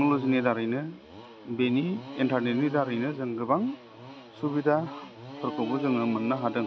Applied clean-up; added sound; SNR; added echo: none; none; none; none.